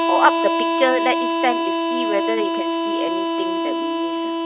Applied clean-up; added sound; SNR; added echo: neural mask model RNNoise.